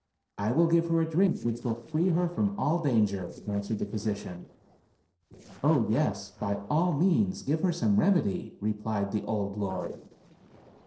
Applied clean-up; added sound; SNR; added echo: neural separator model SepFormer DNS4.